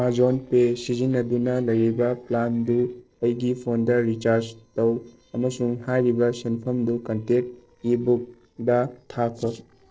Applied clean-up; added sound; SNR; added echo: neural separator model SepFormer DNS4.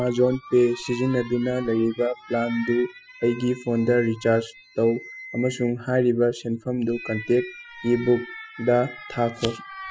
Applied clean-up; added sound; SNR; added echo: classical method spectral subtraction.